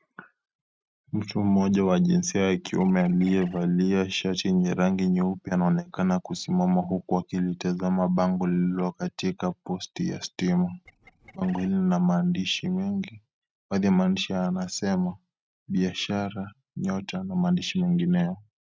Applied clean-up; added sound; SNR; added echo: neural mask model RNNoise.